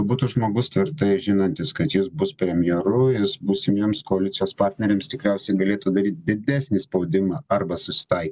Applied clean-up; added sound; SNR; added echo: none; none; none; none.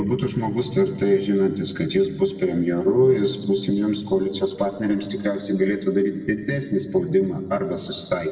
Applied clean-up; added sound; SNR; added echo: none; none; none; reverberation time 1.6 s.